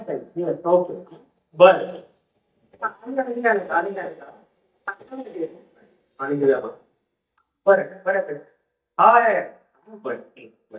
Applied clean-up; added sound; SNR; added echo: neural mask model DeepFilterNet 3.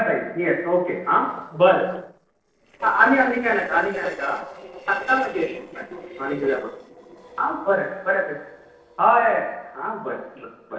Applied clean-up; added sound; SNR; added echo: neural separator model SepFormer DNS4.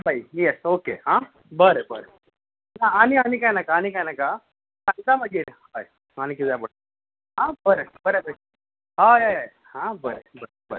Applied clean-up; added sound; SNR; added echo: none; none; none; none.